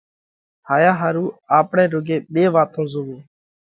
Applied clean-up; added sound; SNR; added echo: none; none; none; none.